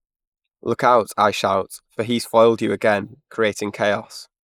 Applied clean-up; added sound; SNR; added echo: neural mask model Resemble Enhance denoiser.